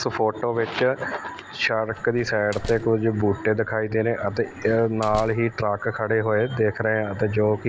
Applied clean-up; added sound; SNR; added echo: none; Slam; 19 dB; none.